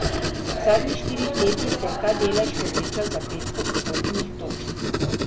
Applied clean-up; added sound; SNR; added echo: none; Writing; -1 dB; reverberation time 0.2 s.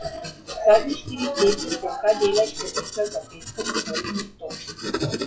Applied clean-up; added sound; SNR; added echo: classical method WPE with log-MMSE.